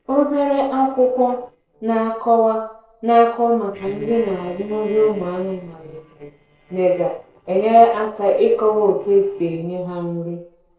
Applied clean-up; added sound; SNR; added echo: neural separator model SepFormer DNS4.